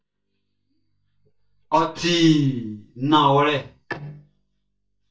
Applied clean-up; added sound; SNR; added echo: neural mask model DeepFilterNet 3.